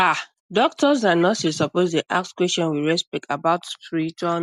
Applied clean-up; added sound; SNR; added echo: none; none; none; none.